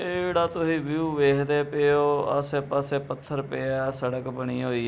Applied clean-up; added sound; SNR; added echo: none; none; none; none.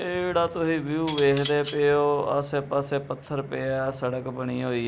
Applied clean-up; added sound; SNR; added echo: none; Cutlery, silverware; 14 dB; none.